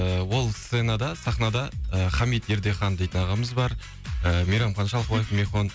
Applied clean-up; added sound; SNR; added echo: none; none; none; none.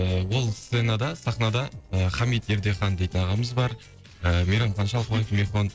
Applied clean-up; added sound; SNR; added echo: neural separator model SepFormer DNS4.